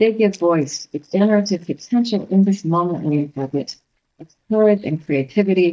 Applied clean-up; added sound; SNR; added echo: neural mask model DeepFilterNet 3.